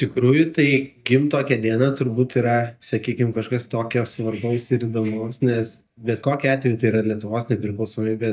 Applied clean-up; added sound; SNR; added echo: neural mask model DeepFilterNet 3.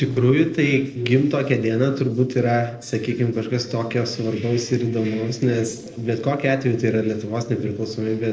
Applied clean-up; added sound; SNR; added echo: neural separator model SepFormer DNS4.